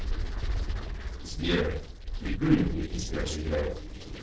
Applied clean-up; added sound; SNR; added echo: neural separator model SepFormer DNS4.